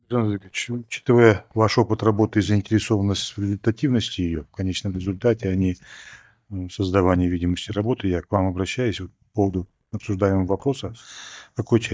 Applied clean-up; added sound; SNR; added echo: neural mask model DeepFilterNet 3.